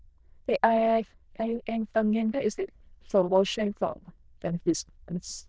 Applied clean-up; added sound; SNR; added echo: neural diffusion model UNIVERSE++.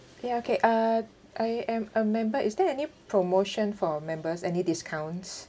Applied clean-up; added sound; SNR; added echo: none; none; none; none.